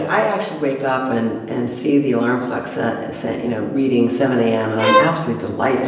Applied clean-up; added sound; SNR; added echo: none; Bowed string instrument; -1 dB; reverberation time 1.0 s.